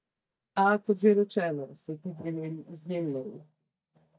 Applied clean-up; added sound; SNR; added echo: neural mask model DeepFilterNet 3.